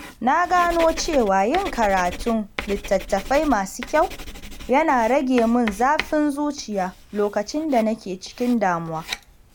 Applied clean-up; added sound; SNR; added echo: none; Writing; 13 dB; none.